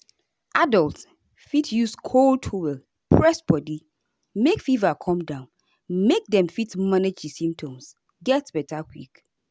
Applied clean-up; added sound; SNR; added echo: none; none; none; none.